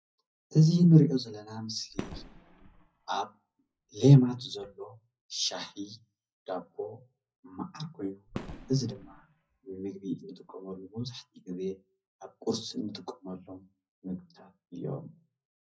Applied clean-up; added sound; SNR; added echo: classical method WPE with log-MMSE.